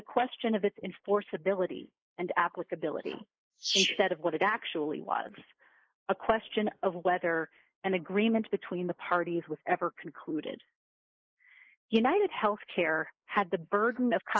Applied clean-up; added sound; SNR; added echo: neural mask model Resemble Enhance denoiser.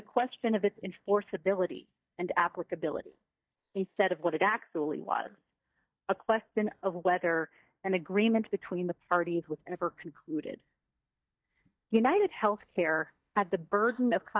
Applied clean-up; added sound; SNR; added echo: neural mask model DeepFilterNet 3.